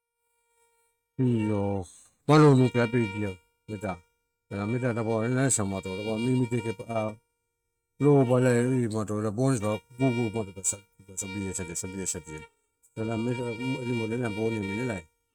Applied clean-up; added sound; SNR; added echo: neural mask model RNNoise.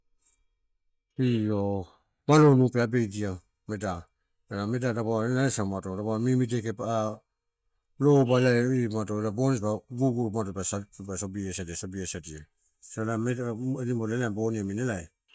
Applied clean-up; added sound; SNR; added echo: neural mask model DeepFilterNet 3.